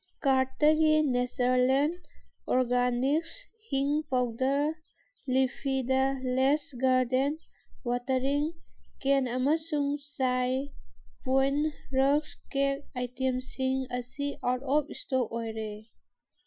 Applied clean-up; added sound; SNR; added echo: classical method Wiener filter.